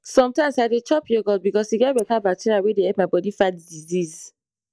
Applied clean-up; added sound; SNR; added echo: neural mask model DeepFilterNet 3.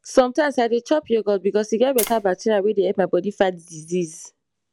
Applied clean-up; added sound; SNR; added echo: none; Tap; 8 dB; none.